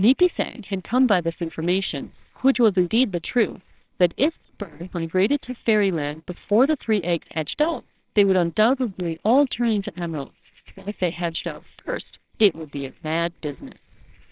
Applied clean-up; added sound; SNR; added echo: neural separator model SepFormer WHAMR!.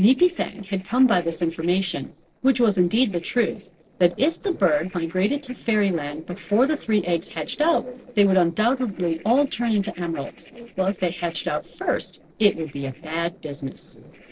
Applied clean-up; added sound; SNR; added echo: neural separator model SepFormer DNS4.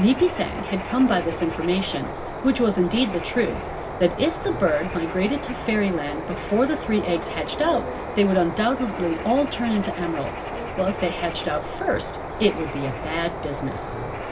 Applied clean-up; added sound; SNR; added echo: none; Bird; 7 dB; reverberation time 0.4 s.